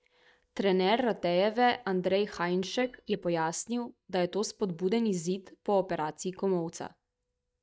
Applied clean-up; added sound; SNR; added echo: neural mask model DeepFilterNet 3.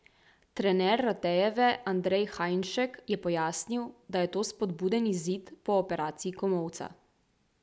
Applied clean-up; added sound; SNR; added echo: none; none; none; none.